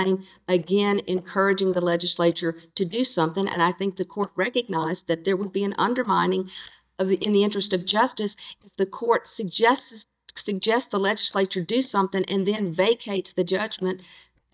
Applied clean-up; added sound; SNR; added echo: neural mask model DeepFilterNet 3.